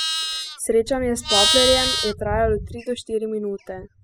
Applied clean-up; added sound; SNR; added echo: classical method spectral subtraction.